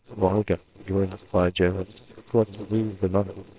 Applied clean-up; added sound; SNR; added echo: neural separator model SepFormer WHAMR!.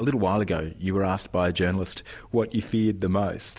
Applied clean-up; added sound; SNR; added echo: none; none; none; none.